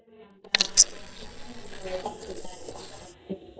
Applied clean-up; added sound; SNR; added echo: neural mask model DeepFilterNet 3.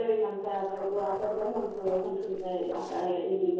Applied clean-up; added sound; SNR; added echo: neural separator model SepFormer DNS4.